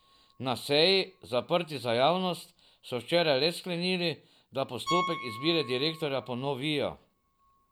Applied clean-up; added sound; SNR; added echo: none; Piano; 13 dB; none.